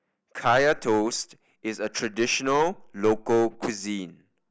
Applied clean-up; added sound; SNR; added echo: none; none; none; none.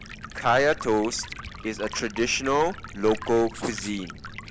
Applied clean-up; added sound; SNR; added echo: none; Stream + Writing; 13 dB; none.